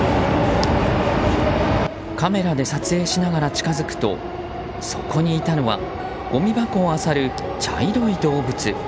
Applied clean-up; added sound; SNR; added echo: none; none; none; none.